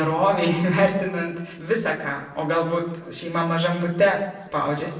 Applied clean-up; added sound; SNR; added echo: none; Bicycle bell; 7 dB; reverberation time 0.8 s.